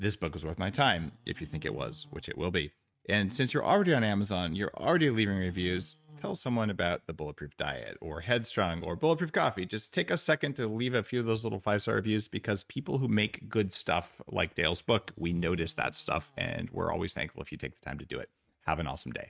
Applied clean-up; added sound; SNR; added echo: neural mask model RNNoise.